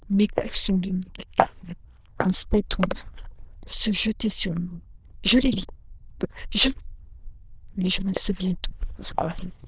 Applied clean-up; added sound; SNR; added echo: neural diffusion model UNIVERSE++.